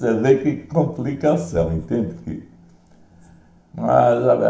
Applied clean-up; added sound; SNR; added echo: none; none; none; reverberation time 0.6 s.